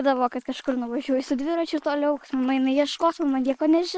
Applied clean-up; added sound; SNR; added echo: neural mask model Resemble Enhance denoiser.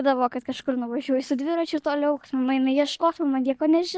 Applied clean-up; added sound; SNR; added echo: neural mask model DeepFilterNet 3.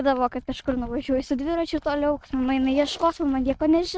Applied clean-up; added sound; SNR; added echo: neural mask model RNNoise.